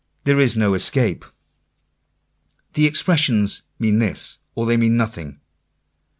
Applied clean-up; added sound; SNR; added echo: none; none; none; none.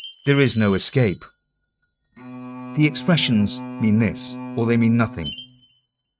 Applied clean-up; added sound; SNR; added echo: neural mask model RNNoise.